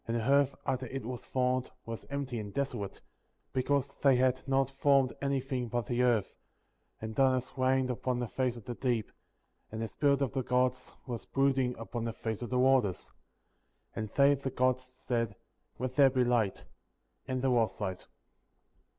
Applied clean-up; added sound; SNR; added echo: none; none; none; none.